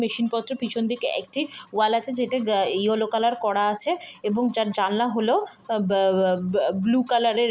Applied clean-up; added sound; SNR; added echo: none; none; none; none.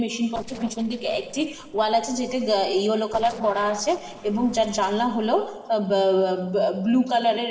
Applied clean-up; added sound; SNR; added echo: neural separator model SepFormer DNS4.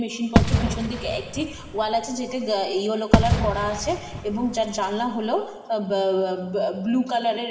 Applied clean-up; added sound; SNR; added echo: none; Fireworks; 0 dB; reverberation time 2.6 s.